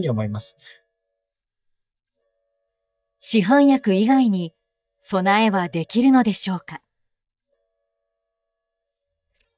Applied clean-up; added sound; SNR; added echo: neural mask model DeepFilterNet 3.